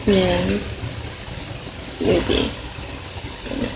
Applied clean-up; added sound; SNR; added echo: none; none; none; none.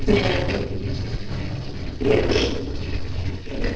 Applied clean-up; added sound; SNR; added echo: neural separator model SepFormer DNS4.